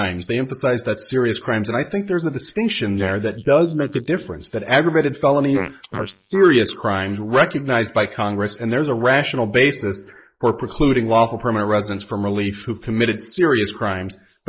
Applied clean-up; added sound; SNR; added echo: neural mask model Resemble Enhance denoiser.